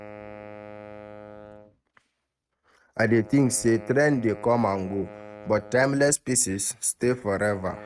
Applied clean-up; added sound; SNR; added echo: neural mask model RNNoise.